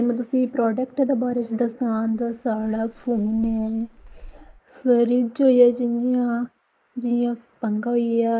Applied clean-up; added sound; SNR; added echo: neural mask model Resemble Enhance denoiser.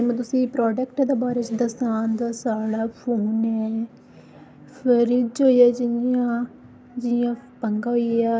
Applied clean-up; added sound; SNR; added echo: none; none; none; none.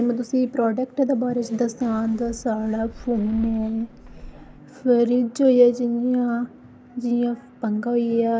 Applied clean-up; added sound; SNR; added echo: none; Fireworks; 18 dB; none.